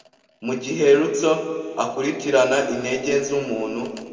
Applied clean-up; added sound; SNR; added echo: none; none; none; reverberation time 2.3 s.